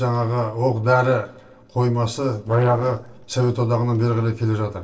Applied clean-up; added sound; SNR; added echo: neural separator model SepFormer DNS4.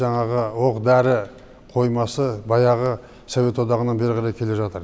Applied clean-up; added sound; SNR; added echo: none; none; none; none.